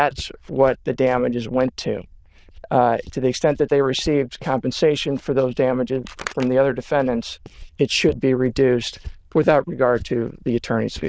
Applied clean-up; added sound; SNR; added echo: neural diffusion model UNIVERSE++.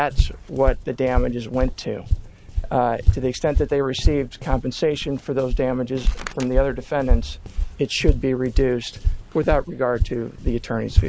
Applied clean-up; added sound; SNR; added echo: none; Walk, footsteps; -1 dB; none.